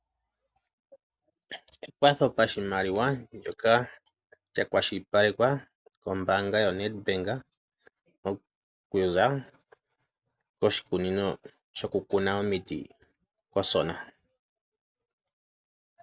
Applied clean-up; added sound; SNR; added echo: none; none; none; none.